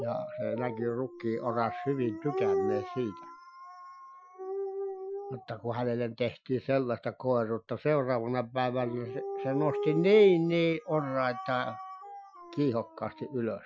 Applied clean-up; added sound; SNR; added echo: classical method Wiener filter.